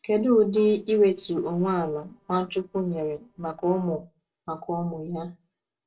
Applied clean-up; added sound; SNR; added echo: neural separator model SepFormer DNS4.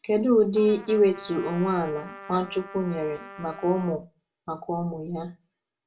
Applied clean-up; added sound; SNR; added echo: none; Trumpet; 17 dB; reverberation time 0.2 s.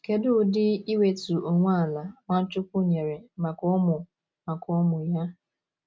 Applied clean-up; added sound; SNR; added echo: none; none; none; none.